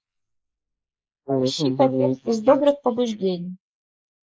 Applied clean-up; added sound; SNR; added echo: neural mask model Resemble Enhance denoiser.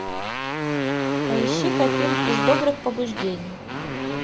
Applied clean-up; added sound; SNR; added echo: none; Motorcycle; -2 dB; none.